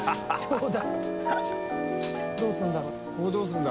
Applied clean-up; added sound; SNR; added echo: none; Wind instrument, woodwind instrument; 10 dB; none.